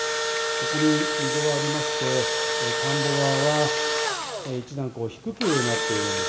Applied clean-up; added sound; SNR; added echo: none; Engine / Drill; -2 dB; reverberation time 2.3 s.